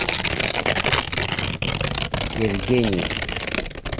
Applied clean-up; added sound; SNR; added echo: none; Tearing; -4 dB; none.